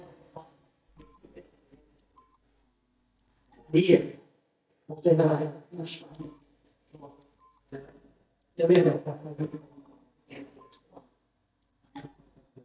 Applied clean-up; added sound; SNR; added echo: neural mask model DeepFilterNet 3.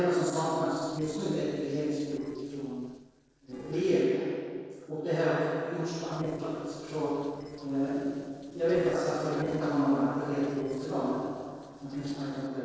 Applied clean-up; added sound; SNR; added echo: neural separator model SepFormer DNS4.